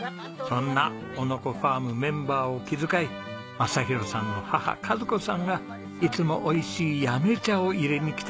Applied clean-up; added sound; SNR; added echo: none; none; none; none.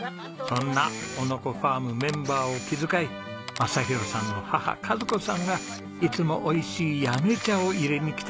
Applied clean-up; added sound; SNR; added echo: none; Camera; 14 dB; none.